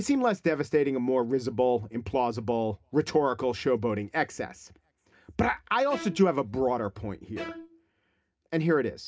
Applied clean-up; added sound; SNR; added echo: none; Bowed string instrument; 16 dB; reverberation time 0.3 s.